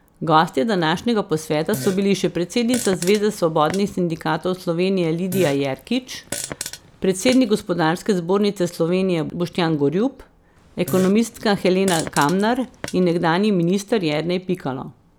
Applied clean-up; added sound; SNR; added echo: none; Fart; 14 dB; none.